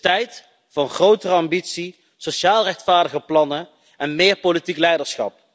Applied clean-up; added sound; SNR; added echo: none; none; none; none.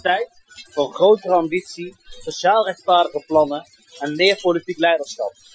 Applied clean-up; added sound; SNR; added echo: classical method Wiener filter.